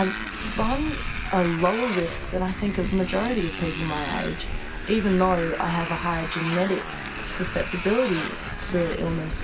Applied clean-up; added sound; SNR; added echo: none; Motorcycle; 5 dB; reverberation time 0.2 s.